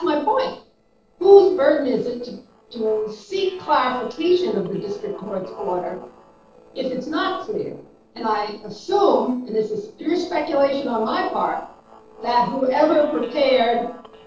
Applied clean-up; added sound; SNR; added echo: neural separator model SepFormer DNS4.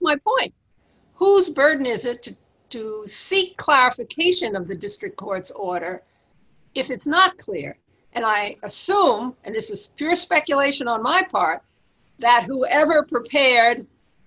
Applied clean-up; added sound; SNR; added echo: none; none; none; none.